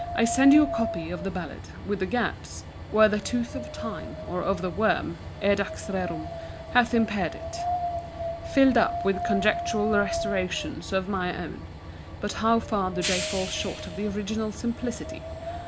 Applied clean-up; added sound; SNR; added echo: none; Wind + Train; 7 dB; none.